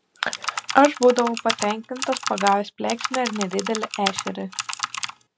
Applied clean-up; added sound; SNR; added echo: none; Computer keyboard; 7 dB; none.